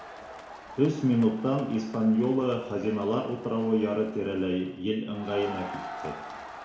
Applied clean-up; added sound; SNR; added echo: none; Crowd; 15 dB; reverberation time 0.7 s.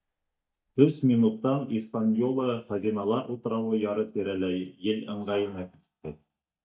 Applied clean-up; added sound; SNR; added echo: neural mask model DeepFilterNet 3.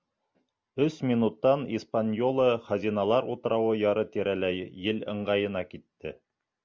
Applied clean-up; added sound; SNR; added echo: none; none; none; none.